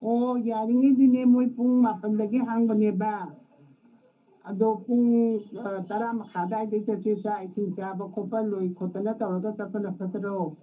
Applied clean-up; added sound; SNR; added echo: none; none; none; reverberation time 0.3 s.